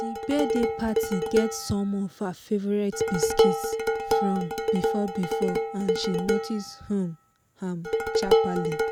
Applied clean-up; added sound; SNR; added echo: none; Dishes, pots, and pans; -2 dB; none.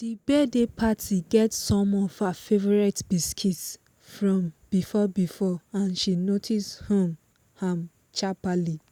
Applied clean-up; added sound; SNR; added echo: none; none; none; none.